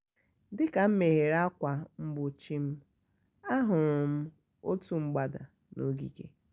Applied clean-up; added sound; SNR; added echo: none; none; none; none.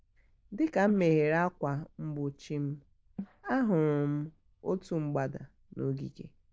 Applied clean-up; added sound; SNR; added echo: neural diffusion model UNIVERSE++.